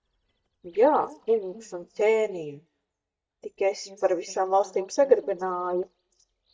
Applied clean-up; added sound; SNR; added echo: neural mask model DeepFilterNet 3.